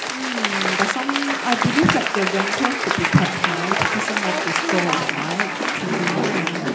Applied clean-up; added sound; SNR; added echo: none; Applause / Crowd; -2 dB; reverberation time 0.4 s.